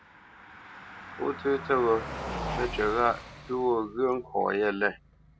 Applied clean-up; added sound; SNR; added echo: none; Car passing by; 11 dB; none.